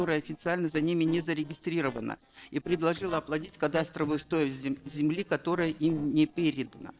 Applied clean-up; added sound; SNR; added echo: neural separator model SepFormer DNS4.